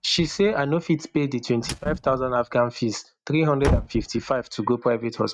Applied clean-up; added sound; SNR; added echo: neural mask model RNNoise.